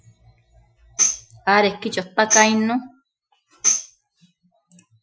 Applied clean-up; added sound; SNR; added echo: classical method Wiener filter.